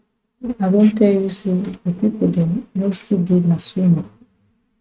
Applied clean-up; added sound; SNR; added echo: neural mask model RNNoise.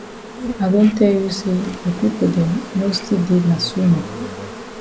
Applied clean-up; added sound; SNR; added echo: none; Insect; 12 dB; none.